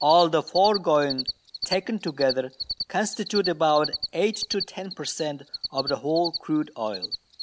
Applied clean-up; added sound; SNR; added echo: none; Cricket; 10 dB; none.